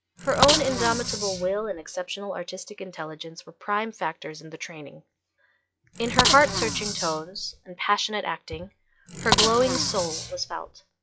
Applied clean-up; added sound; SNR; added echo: classical method log-MMSE.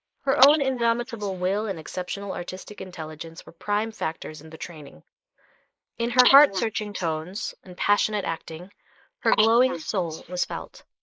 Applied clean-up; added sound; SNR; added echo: neural mask model Resemble Enhance denoiser.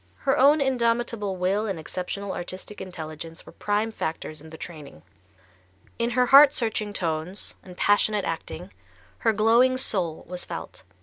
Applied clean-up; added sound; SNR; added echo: none; none; none; none.